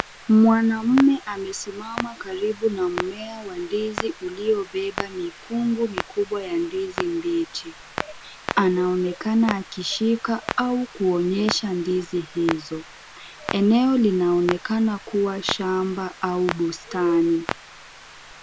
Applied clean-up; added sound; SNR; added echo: none; Clock; 12 dB; none.